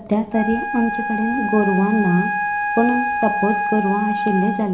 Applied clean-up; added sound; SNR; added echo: none; Wind instrument, woodwind instrument; 3 dB; reverberation time 0.4 s.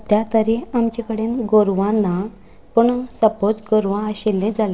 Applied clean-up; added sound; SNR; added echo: none; none; none; none.